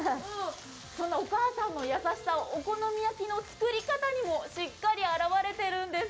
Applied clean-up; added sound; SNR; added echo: none; Telephone; 16 dB; none.